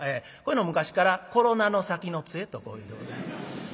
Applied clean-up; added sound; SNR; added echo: none; none; none; none.